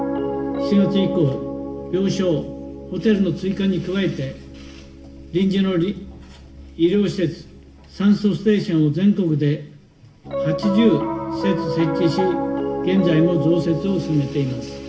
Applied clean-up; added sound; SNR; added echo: none; Piano; 7 dB; reverberation time 0.9 s.